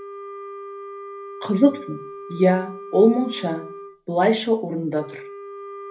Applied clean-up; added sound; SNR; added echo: none; Wind instrument, woodwind instrument; 14 dB; reverberation time 0.3 s.